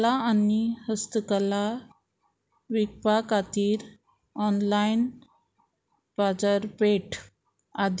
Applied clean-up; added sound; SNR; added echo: none; none; none; none.